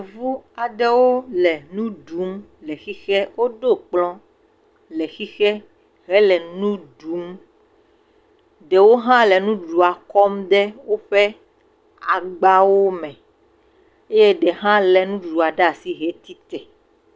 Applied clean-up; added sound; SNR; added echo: none; none; none; none.